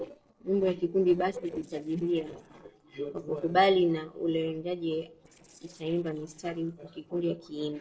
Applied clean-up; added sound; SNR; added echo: neural separator model SepFormer DNS4.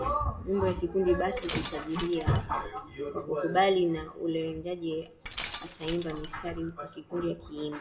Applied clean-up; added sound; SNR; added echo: none; Glass; 7 dB; reverberation time 0.5 s.